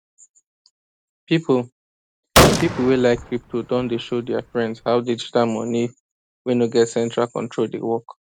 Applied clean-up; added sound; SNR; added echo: none; Gunshot, gunfire; -1 dB; none.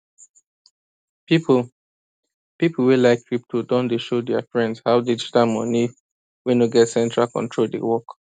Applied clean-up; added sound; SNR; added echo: none; none; none; none.